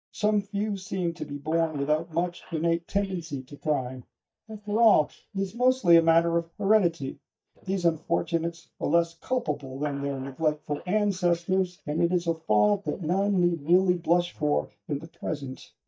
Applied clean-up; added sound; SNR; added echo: neural mask model DeepFilterNet 3.